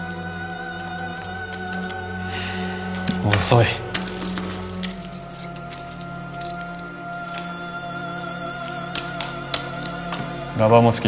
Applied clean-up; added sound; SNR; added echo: none; none; none; none.